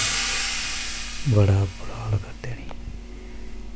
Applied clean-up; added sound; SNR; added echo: none; Hi-hat; 6 dB; none.